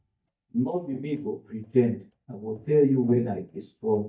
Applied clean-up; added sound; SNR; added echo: neural mask model DeepFilterNet 3.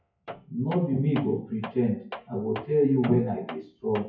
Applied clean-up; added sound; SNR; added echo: classical method WPE with log-MMSE.